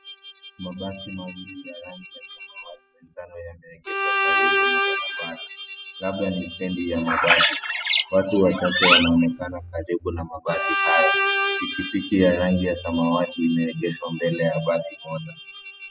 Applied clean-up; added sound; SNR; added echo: classical method spectral subtraction.